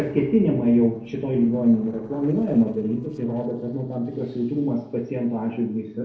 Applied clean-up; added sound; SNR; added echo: neural separator model SepFormer DNS4.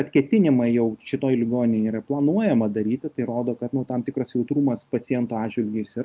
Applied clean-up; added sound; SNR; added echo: none; none; none; none.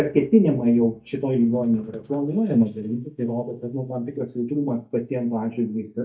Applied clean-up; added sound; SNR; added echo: neural mask model DeepFilterNet 3.